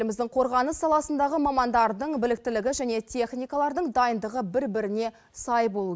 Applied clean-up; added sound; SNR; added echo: none; none; none; none.